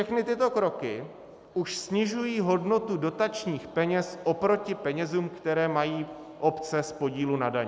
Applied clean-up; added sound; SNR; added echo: none; none; none; none.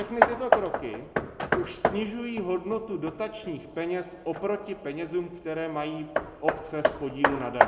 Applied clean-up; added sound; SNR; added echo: none; Hammer; -2 dB; reverberation time 1.0 s.